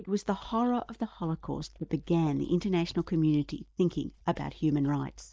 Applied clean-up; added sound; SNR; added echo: neural mask model DeepFilterNet 3.